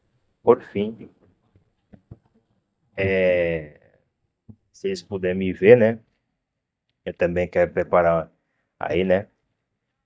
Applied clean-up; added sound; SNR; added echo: neural mask model DeepFilterNet 3.